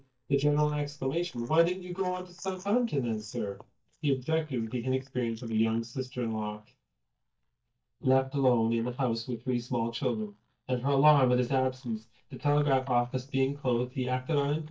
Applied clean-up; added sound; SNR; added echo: neural mask model DeepFilterNet 3.